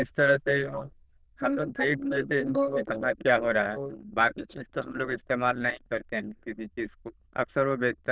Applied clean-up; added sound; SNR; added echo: neural diffusion model UNIVERSE++.